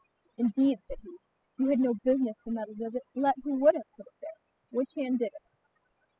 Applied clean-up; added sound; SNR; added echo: classical method spectral subtraction.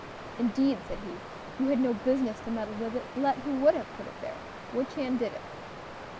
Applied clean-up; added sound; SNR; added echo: none; Water; 11 dB; none.